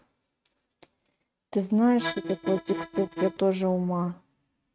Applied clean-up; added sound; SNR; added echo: neural mask model RNNoise.